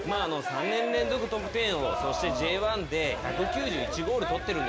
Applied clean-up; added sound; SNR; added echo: none; none; none; none.